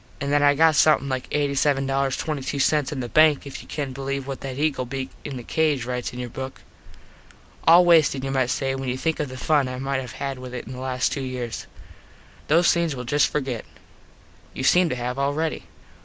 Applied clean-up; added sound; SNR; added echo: none; none; none; none.